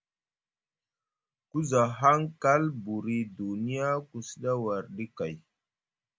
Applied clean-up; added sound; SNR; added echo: none; none; none; none.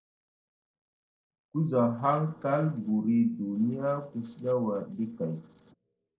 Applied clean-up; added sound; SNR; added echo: neural separator model SepFormer DNS4.